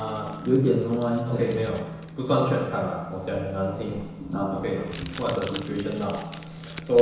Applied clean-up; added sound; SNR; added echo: none; Crumpling, crinkling; 20 dB; reverberation time 1.0 s.